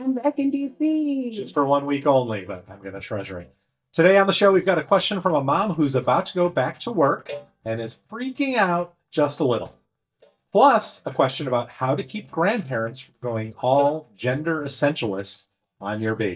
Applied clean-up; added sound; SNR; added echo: neural mask model DeepFilterNet 3.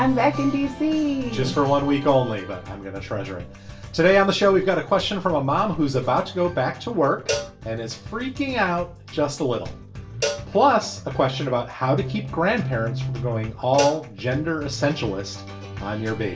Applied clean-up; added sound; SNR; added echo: none; Cowbell; 11 dB; reverberation time 0.3 s.